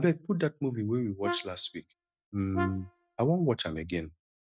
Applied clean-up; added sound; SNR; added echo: neural mask model RNNoise.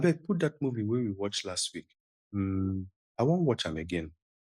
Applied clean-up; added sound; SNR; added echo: neural mask model Resemble Enhance denoiser.